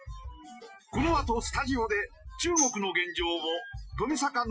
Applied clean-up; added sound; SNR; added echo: classical method Wiener filter.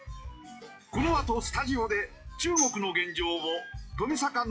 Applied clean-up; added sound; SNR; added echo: classical method log-MMSE.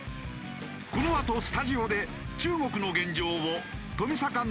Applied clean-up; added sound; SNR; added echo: none; none; none; none.